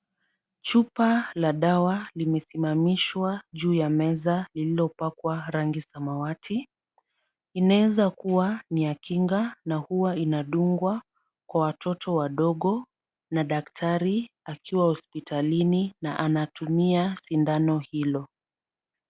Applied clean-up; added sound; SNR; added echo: none; none; none; none.